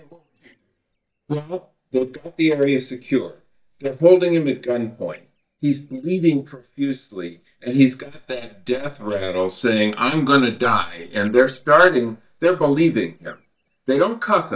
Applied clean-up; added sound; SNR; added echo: neural mask model DeepFilterNet 3.